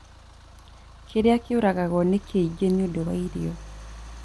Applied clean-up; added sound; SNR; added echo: none; Idling / Engine starting / Accelerating, revving, vroom / Car; 17 dB; none.